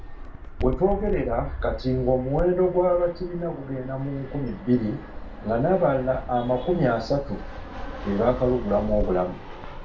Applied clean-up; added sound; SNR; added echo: none; Fixed-wing aircraft, airplane; 9 dB; reverberation time 0.3 s.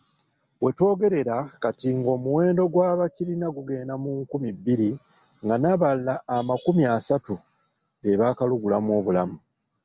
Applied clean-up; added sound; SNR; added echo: none; none; none; none.